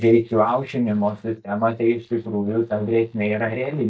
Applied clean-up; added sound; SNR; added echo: neural mask model DeepFilterNet 3.